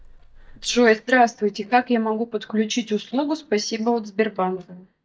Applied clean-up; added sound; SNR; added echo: neural mask model DeepFilterNet 3.